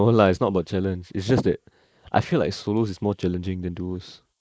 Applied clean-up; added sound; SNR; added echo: neural mask model Resemble Enhance denoiser.